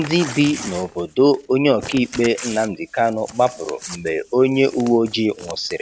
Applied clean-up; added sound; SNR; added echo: none; Crumpling, crinkling / Tearing; 16 dB; none.